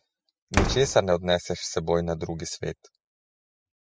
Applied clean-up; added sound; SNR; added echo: classical method spectral subtraction.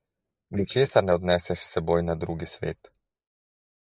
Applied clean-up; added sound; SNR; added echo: neural mask model Resemble Enhance denoiser.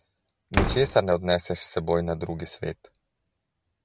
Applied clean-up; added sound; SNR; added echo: none; Slam; 5 dB; none.